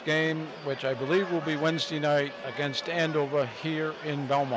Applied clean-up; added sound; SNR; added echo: none; Wind instrument, woodwind instrument; 17 dB; none.